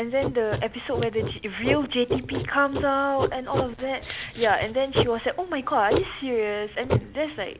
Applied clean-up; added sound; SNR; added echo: none; Writing; 5 dB; none.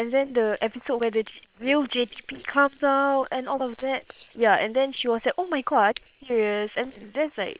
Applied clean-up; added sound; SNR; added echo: neural separator model SepFormer WHAM!.